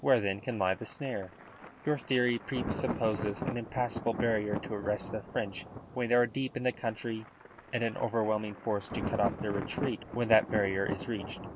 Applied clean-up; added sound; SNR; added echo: none; Thunder; 8 dB; none.